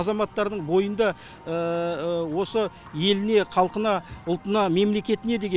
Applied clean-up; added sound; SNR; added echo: none; none; none; none.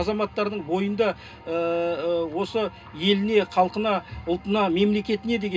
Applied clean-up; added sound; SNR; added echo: none; none; none; reverberation time 0.2 s.